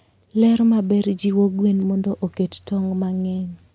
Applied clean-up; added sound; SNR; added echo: none; none; none; none.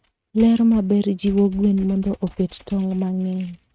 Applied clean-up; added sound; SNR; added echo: neural mask model RNNoise.